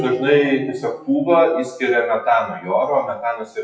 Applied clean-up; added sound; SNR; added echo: classical method WPE with log-MMSE.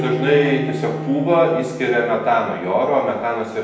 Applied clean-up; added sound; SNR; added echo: none; Bowed string instrument; 11 dB; reverberation time 0.9 s.